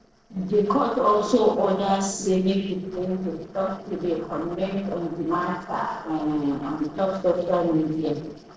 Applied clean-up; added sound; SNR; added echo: neural separator model SepFormer DNS4.